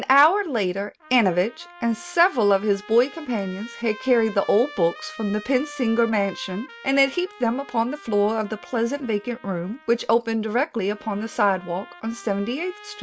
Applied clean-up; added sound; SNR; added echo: none; Trumpet; 20 dB; none.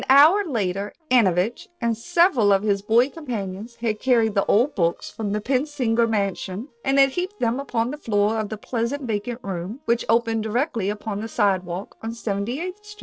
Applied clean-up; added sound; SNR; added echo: neural separator model SepFormer DNS4.